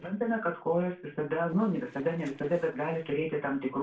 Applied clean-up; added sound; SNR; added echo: neural separator model SepFormer DNS4.